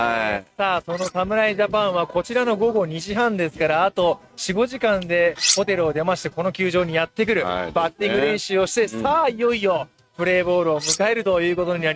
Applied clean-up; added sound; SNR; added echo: neural mask model RNNoise.